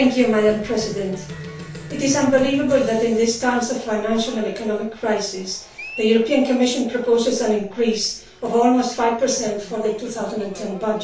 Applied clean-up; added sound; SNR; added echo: none; Cheering; 18 dB; reverberation time 0.3 s.